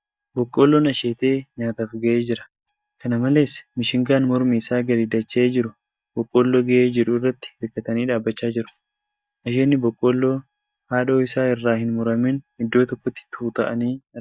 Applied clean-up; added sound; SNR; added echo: neural mask model DeepFilterNet 3.